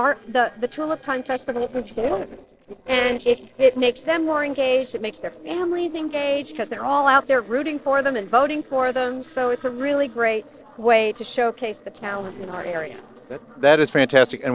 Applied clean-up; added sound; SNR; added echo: neural separator model SepFormer DNS4.